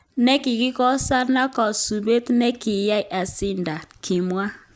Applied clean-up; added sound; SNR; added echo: none; none; none; none.